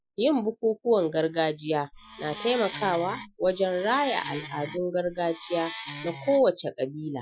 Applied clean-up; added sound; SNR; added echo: classical method Wiener filter.